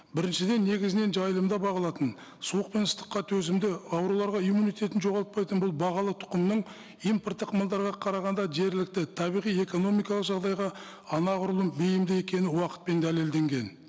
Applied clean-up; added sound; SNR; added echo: none; none; none; none.